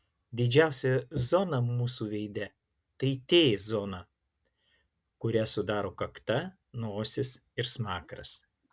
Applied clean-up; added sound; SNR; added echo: none; none; none; none.